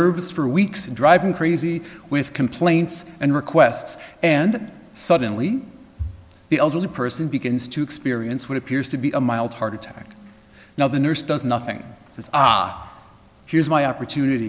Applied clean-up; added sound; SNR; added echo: none; none; none; none.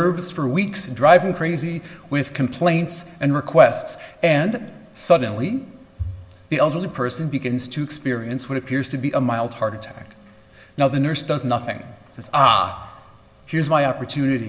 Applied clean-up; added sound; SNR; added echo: none; none; none; reverberation time 0.6 s.